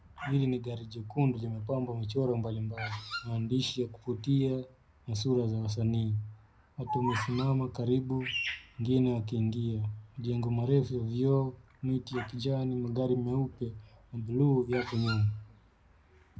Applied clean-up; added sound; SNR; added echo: none; Bird vocalization, bird call, bird song; 14 dB; reverberation time 0.3 s.